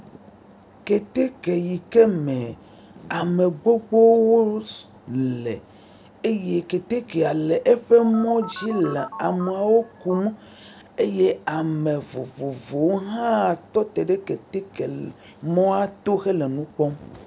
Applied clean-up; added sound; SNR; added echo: none; Telephone; 14 dB; none.